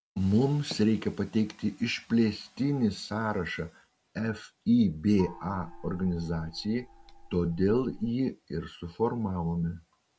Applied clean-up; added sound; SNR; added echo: none; Gong; 17 dB; none.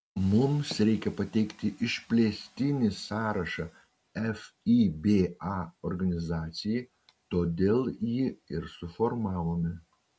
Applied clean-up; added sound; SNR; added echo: none; none; none; none.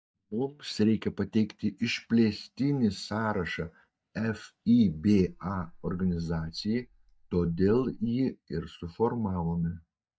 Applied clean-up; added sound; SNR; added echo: neural mask model DeepFilterNet 3.